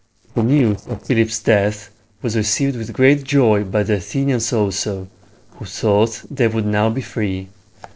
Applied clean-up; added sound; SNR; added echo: neural separator model SepFormer DNS4.